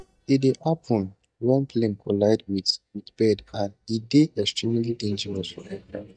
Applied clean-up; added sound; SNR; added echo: neural mask model DeepFilterNet 3.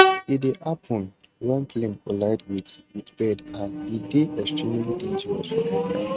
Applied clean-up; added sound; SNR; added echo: neural mask model RNNoise.